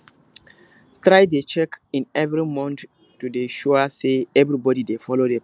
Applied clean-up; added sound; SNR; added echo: none; none; none; none.